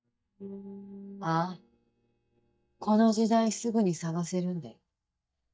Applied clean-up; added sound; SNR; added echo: neural mask model DeepFilterNet 3.